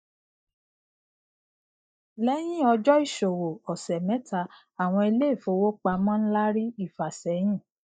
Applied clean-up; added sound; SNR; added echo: neural mask model DeepFilterNet 3.